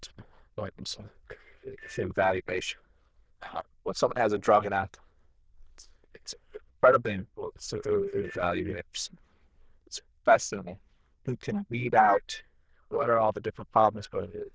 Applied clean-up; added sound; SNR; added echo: neural diffusion model UNIVERSE++.